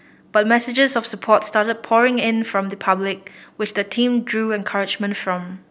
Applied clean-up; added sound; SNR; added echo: none; none; none; none.